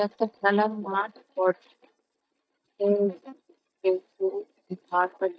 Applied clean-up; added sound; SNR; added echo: neural mask model DeepFilterNet 3.